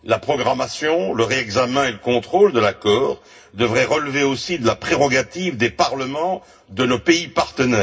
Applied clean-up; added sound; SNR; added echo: none; none; none; reverberation time 0.4 s.